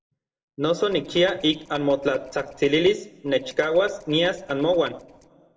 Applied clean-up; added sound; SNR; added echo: neural separator model SepFormer DNS4.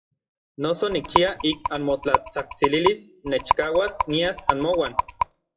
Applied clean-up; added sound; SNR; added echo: classical method WPE with log-MMSE.